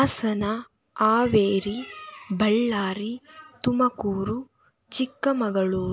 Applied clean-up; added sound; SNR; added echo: none; none; none; none.